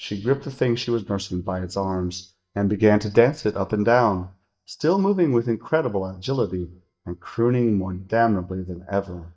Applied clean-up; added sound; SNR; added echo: neural mask model DeepFilterNet 3.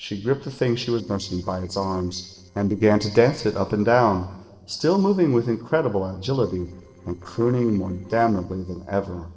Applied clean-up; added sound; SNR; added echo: neural separator model SepFormer DNS4.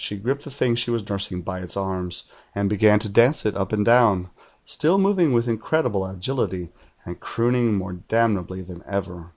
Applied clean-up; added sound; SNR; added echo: none; none; none; none.